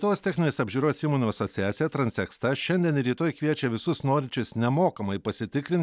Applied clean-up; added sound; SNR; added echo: none; none; none; none.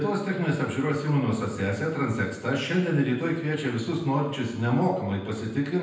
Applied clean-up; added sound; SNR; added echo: none; none; none; reverberation time 0.9 s.